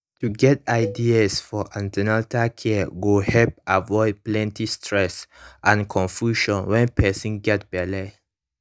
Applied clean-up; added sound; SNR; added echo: neural mask model DeepFilterNet 3.